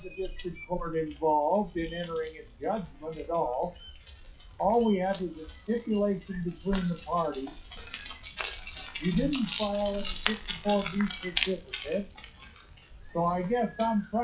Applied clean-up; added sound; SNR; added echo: classical method WPE with log-MMSE.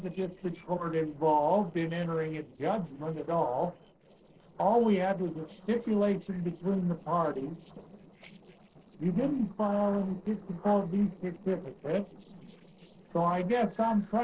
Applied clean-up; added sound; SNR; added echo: neural separator model SepFormer DNS4.